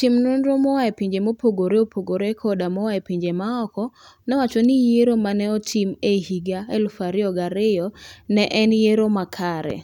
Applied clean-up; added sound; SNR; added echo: none; none; none; none.